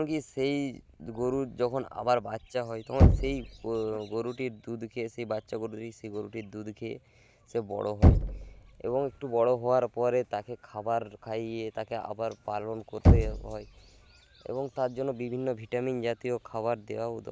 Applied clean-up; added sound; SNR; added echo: none; Knock; -1 dB; none.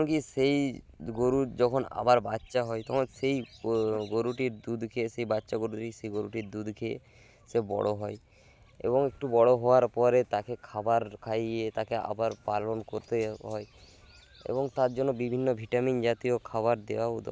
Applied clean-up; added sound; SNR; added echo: none; none; none; none.